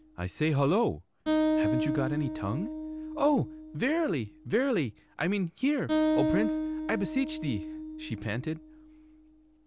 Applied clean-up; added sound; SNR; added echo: none; Acoustic guitar; 2 dB; none.